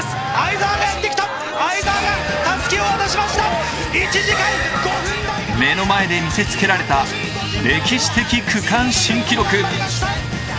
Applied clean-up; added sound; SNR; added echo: none; none; none; none.